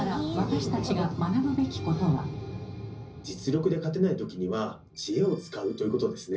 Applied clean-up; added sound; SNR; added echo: none; none; none; reverberation time 0.5 s.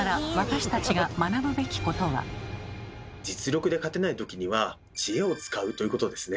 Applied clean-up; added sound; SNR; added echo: none; none; none; none.